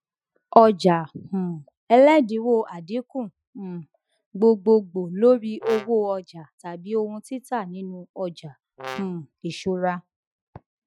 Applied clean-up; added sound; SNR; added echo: classical method Wiener filter.